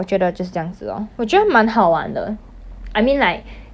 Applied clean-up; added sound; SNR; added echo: none; none; none; none.